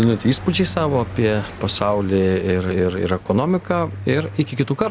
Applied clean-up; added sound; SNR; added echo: none; Car passing by; 14 dB; none.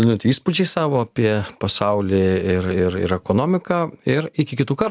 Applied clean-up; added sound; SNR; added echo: none; none; none; none.